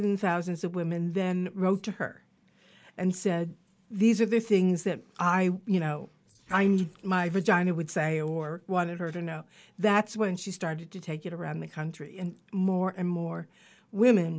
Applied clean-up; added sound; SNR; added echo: neural mask model Resemble Enhance denoiser.